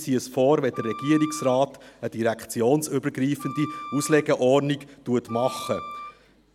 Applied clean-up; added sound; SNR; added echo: none; Wind instrument, woodwind instrument; 14 dB; none.